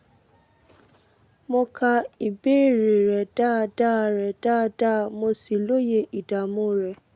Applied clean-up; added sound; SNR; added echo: none; none; none; none.